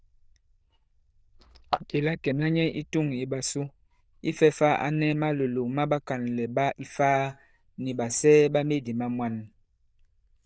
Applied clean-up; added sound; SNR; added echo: neural diffusion model UNIVERSE++.